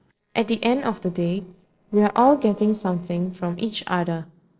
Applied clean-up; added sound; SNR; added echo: neural separator model SepFormer DNS4.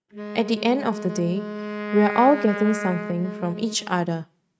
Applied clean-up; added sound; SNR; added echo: neural mask model RNNoise.